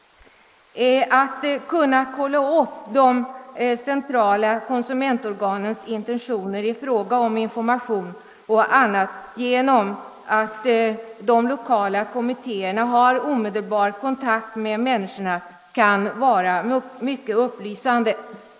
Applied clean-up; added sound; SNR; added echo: neural mask model Resemble Enhance denoiser.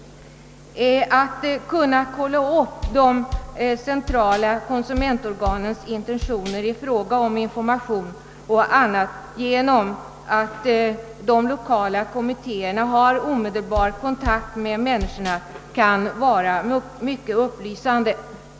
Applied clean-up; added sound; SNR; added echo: none; Bass drum; 10 dB; none.